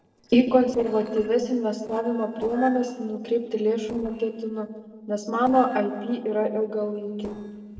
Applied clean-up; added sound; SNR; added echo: neural separator model SepFormer DNS4.